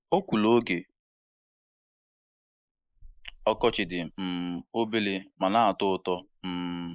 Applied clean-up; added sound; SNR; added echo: neural mask model Resemble Enhance denoiser.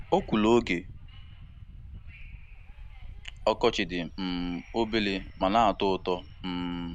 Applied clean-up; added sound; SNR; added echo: none; Subway, metro, underground / Wind; 14 dB; none.